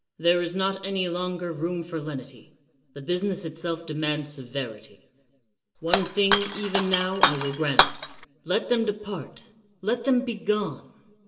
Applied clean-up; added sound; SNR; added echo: none; Shatter; -3 dB; reverberation time 0.9 s.